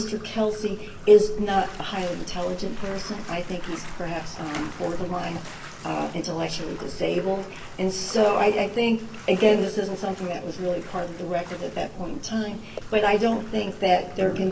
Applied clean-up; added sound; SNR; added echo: none; Bathtub (filling or washing); 11 dB; none.